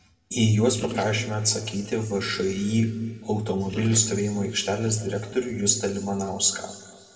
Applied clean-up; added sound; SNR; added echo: none; Gurgling; 20 dB; reverberation time 1.7 s.